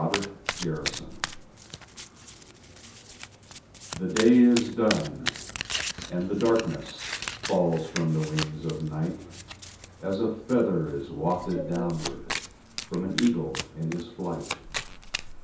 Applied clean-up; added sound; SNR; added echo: none; Domestic sounds, home sounds; 9 dB; reverberation time 0.6 s.